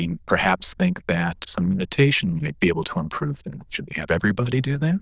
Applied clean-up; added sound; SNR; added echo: neural diffusion model UNIVERSE++.